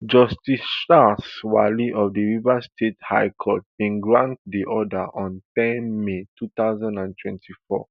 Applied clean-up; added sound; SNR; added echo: none; none; none; none.